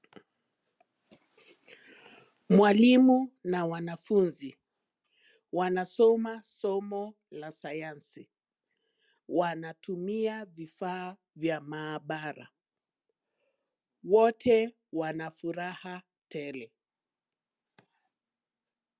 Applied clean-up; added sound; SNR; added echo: none; none; none; none.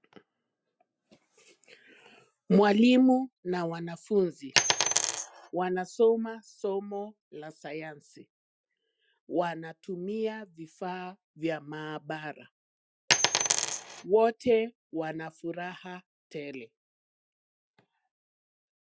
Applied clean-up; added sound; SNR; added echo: classical method Wiener filter.